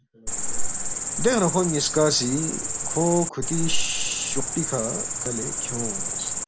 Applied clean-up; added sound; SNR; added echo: none; Cricket; -1 dB; none.